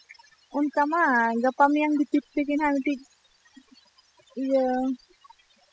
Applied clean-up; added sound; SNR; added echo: classical method spectral subtraction.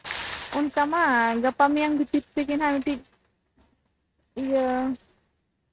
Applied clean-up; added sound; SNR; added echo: neural mask model RNNoise.